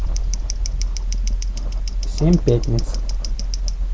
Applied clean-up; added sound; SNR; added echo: none; Scissors; 19 dB; none.